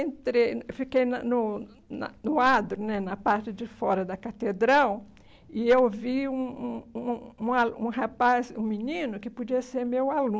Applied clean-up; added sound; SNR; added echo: none; none; none; none.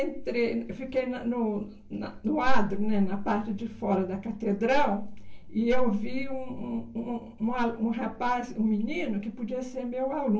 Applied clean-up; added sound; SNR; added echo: none; none; none; reverberation time 0.3 s.